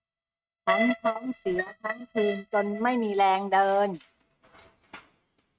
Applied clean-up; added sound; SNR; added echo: neural mask model RNNoise.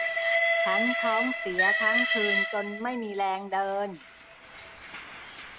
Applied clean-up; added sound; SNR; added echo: none; Train; -4 dB; none.